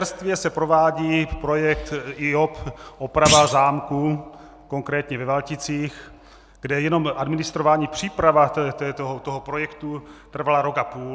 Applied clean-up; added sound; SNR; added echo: none; Thump, thud; 4 dB; none.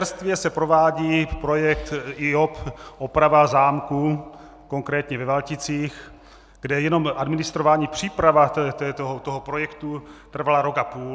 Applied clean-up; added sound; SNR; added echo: none; none; none; none.